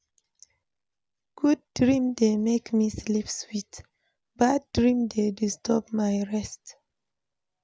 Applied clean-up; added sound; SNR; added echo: none; none; none; none.